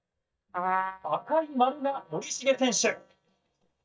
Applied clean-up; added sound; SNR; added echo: neural mask model DeepFilterNet 3.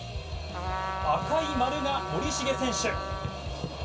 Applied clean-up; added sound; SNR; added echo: none; Trumpet; 6 dB; reverberation time 0.2 s.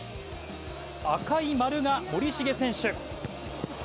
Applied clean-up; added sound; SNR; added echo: none; none; none; none.